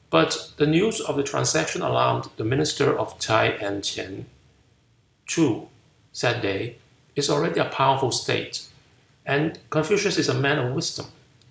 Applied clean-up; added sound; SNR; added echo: none; none; none; none.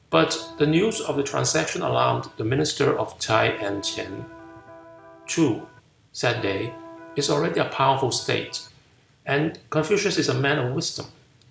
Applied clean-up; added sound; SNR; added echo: none; Electric guitar; 18 dB; none.